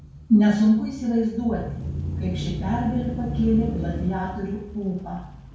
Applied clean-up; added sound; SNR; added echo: none; Engine starting / Accelerating, revving, vroom / Motor vehicle (road); 7 dB; reverberation time 0.5 s.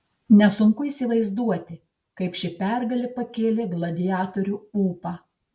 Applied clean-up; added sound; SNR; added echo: none; none; none; none.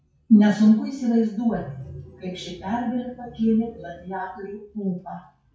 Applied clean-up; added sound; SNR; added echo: classical method WPE with log-MMSE.